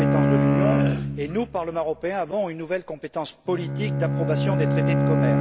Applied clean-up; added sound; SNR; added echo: none; Bowed string instrument; -5 dB; none.